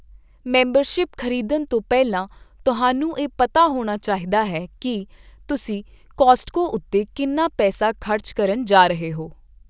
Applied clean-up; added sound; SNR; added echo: none; none; none; none.